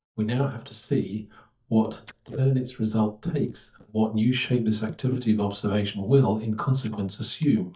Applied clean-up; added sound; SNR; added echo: neural mask model DeepFilterNet 3.